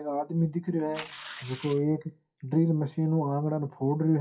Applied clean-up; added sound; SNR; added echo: classical method WPE with log-MMSE.